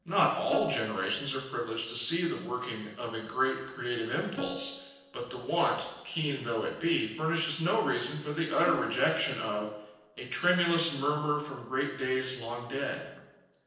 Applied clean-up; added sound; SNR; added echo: neural separator model SepFormer DNS4.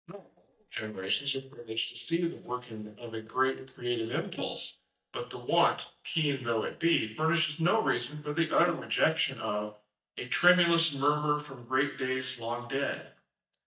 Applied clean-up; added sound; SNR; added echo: neural mask model DeepFilterNet 3.